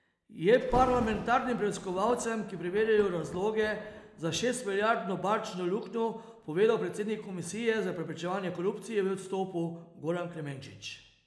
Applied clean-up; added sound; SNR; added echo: none; Thunder; 16 dB; none.